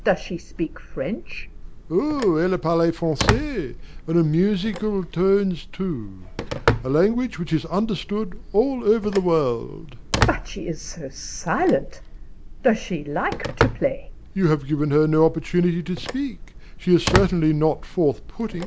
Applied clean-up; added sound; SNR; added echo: none; Telephone; 7 dB; none.